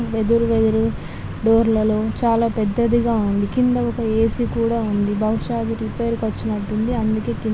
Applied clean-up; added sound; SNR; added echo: none; none; none; none.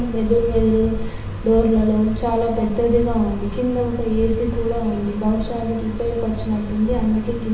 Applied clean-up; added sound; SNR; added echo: none; none; none; reverberation time 1.0 s.